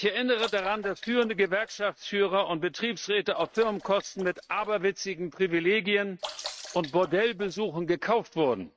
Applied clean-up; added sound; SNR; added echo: neural mask model RNNoise.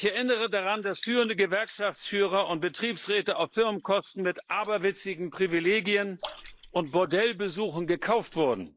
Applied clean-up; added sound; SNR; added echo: neural mask model Resemble Enhance denoiser.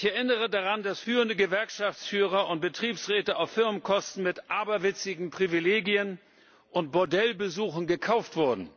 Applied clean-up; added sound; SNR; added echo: none; none; none; none.